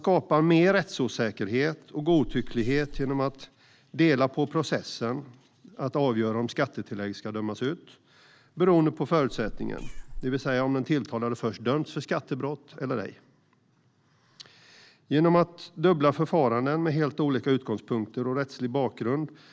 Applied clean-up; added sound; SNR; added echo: none; Meow; 10 dB; none.